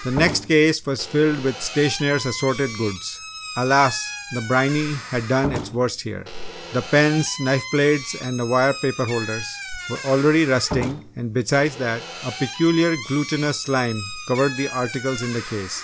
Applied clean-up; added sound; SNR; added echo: none; Squeak / Slam; 12 dB; none.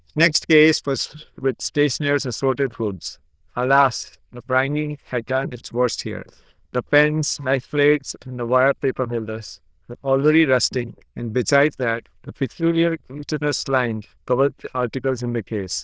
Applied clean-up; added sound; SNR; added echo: neural diffusion model UNIVERSE++.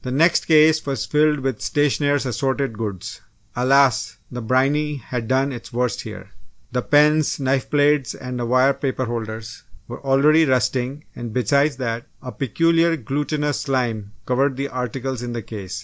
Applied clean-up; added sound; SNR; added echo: none; none; none; none.